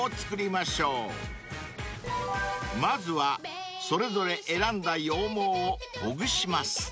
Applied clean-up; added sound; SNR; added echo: none; none; none; none.